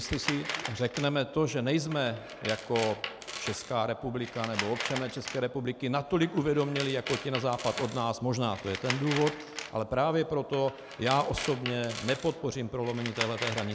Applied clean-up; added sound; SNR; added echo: none; Tools; 9 dB; none.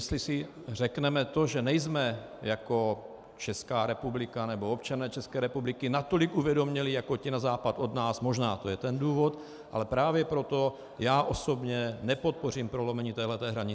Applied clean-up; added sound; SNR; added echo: none; none; none; none.